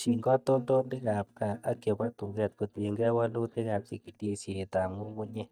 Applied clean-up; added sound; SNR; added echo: neural mask model DeepFilterNet 3.